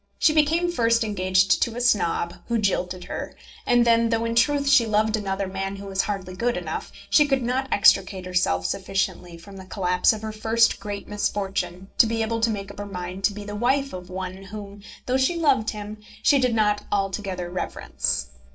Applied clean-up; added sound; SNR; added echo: neural separator model SepFormer DNS4.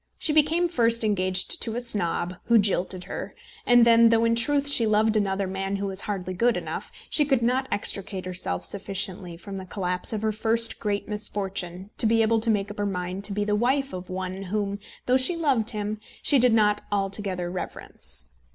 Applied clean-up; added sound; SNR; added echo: none; none; none; none.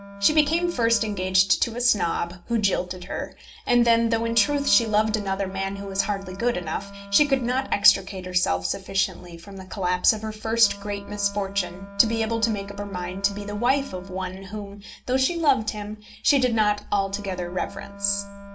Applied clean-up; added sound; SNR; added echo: none; Wind instrument, woodwind instrument; 17 dB; reverberation time 0.2 s.